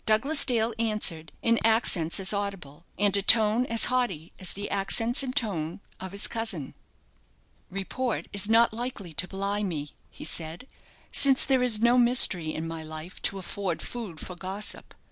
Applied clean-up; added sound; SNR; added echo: none; none; none; none.